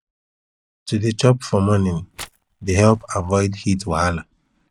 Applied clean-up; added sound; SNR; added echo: neural mask model DeepFilterNet 3.